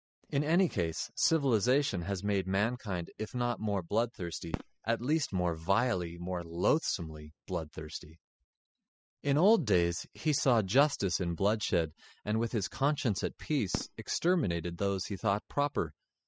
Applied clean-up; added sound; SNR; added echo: classical method spectral subtraction.